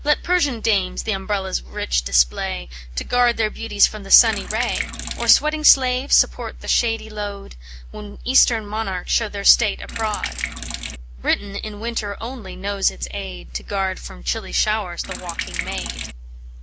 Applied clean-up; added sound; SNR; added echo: none; Sink (filling or washing); 7 dB; none.